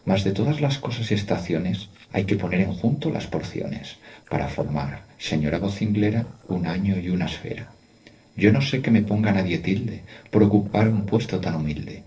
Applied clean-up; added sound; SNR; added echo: neural separator model SepFormer DNS4.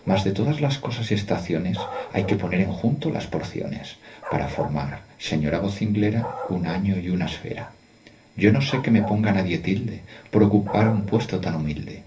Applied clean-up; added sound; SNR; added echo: none; Bark; 15 dB; reverberation time 0.3 s.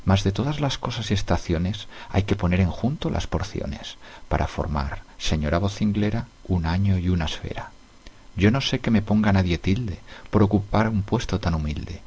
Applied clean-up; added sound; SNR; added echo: none; none; none; none.